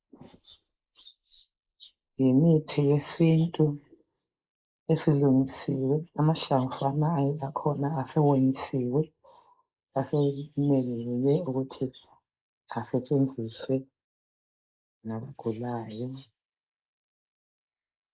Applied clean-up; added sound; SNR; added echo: neural mask model Resemble Enhance denoiser.